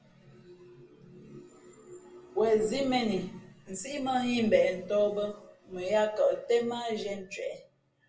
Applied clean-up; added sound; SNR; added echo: none; none; none; reverberation time 0.1 s.